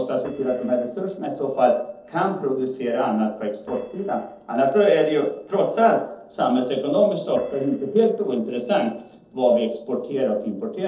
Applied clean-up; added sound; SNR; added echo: neural separator model SepFormer DNS4.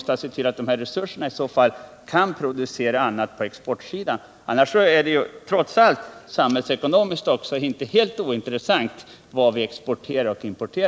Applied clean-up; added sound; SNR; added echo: none; none; none; none.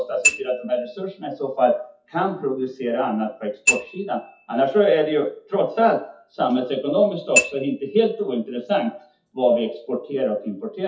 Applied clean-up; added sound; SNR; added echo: classical method WPE with log-MMSE.